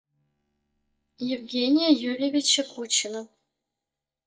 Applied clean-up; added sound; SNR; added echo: neural mask model DeepFilterNet 3.